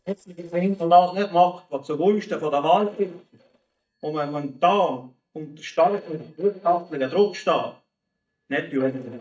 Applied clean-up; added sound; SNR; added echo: neural mask model DeepFilterNet 3.